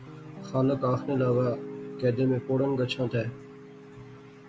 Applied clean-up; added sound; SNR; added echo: none; Piano; 12 dB; none.